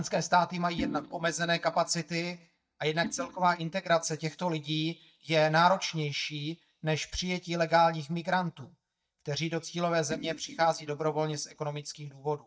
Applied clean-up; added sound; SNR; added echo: neural mask model DeepFilterNet 3.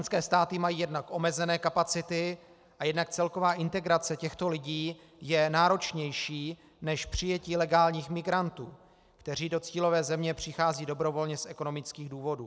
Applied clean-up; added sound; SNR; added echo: none; none; none; none.